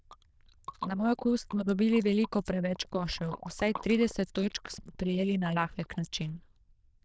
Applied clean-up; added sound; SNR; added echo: neural diffusion model UNIVERSE++.